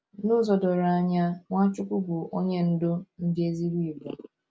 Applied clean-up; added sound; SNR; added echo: none; none; none; none.